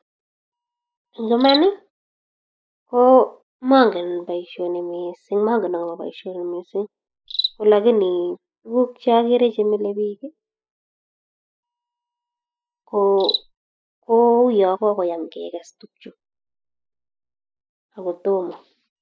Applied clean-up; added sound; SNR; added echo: classical method spectral subtraction.